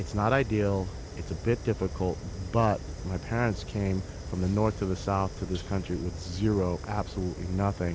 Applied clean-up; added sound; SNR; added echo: none; Fire; 9 dB; none.